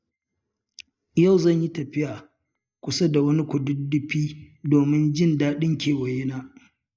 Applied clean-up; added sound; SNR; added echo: neural mask model DeepFilterNet 3.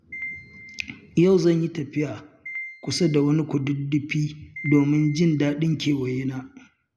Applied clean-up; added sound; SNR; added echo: none; Piano; 18 dB; none.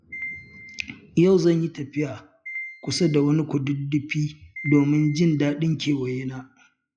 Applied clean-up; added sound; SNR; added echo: classical method log-MMSE.